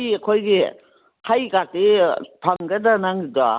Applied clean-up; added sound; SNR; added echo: none; none; none; none.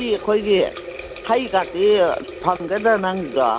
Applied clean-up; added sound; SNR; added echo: none; Water tap, faucet; 14 dB; none.